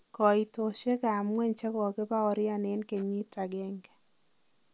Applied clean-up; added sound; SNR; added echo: none; none; none; none.